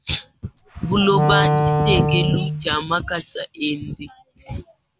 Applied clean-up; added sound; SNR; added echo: none; Wind instrument, woodwind instrument; -3 dB; none.